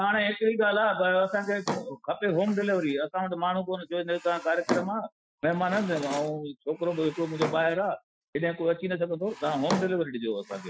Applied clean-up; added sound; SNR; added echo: classical method Wiener filter.